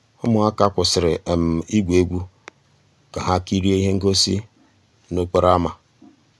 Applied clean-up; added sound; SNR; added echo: none; none; none; none.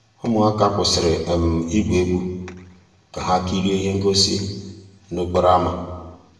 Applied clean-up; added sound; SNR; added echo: none; none; none; reverberation time 1.0 s.